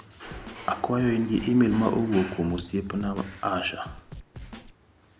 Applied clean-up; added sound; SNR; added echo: none; Scratching (performance technique); 18 dB; none.